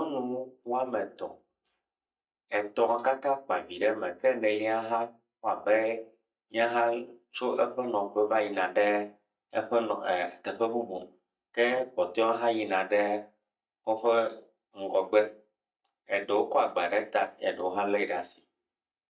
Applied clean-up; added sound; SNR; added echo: neural mask model DeepFilterNet 3.